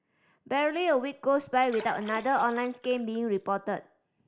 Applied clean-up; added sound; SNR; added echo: none; Liquid; 20 dB; none.